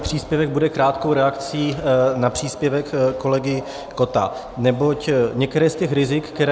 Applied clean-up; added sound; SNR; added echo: none; none; none; none.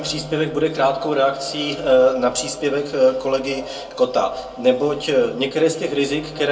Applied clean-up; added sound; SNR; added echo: none; none; none; reverberation time 0.2 s.